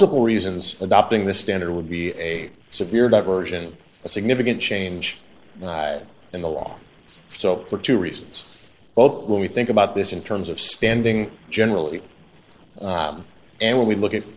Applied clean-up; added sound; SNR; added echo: neural separator model SepFormer DNS4.